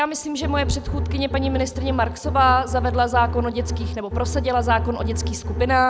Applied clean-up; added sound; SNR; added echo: none; Bowed string instrument; 3 dB; none.